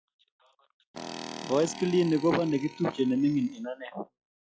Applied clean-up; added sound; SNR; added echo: classical method log-MMSE.